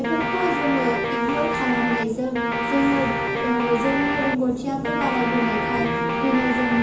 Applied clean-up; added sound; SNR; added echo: none; Guitar; 1 dB; reverberation time 0.6 s.